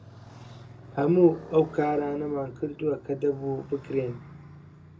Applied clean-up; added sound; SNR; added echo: none; Motorcycle; 18 dB; reverberation time 0.2 s.